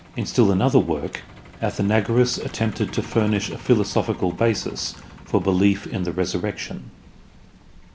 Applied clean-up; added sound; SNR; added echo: none; Truck; 19 dB; none.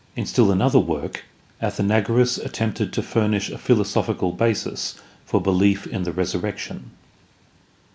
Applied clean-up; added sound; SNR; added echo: none; none; none; none.